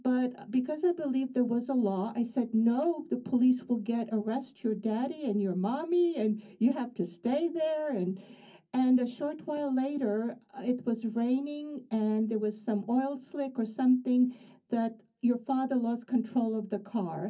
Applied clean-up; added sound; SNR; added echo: none; none; none; reverberation time 0.3 s.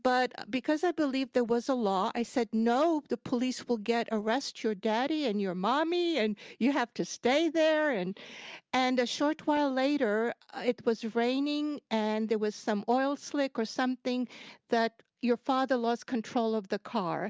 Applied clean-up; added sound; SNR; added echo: none; none; none; none.